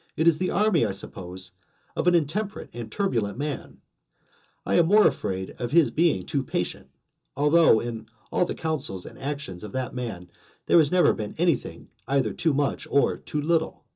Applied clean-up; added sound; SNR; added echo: none; none; none; reverberation time 0.2 s.